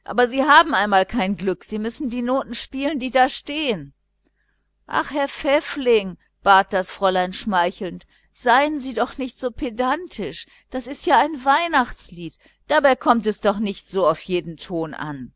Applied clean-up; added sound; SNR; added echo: none; none; none; none.